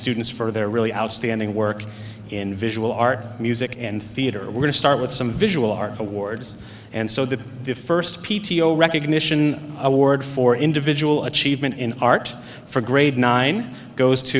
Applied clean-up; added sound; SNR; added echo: none; none; none; none.